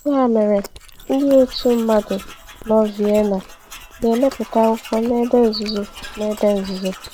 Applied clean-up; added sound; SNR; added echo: none; Tools + Chewing, mastication; 18 dB; none.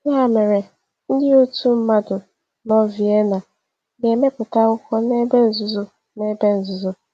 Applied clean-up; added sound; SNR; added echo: none; none; none; none.